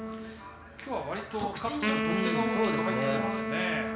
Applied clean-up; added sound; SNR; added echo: none; Wind instrument, woodwind instrument; 0 dB; reverberation time 0.7 s.